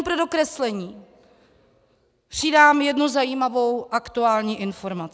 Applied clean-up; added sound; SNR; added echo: none; none; none; none.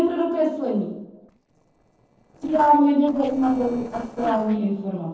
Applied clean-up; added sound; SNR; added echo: neural separator model SepFormer DNS4.